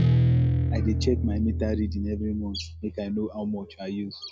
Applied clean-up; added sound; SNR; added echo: none; Guitar; -4 dB; none.